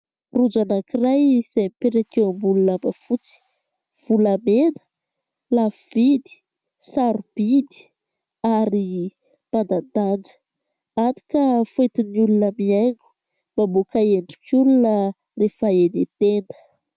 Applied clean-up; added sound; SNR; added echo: none; none; none; none.